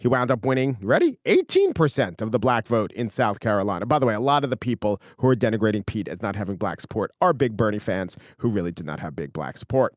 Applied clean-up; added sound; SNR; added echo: none; none; none; none.